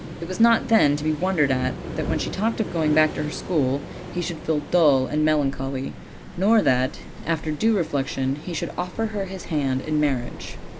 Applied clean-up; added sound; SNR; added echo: none; Waves, surf; 11 dB; none.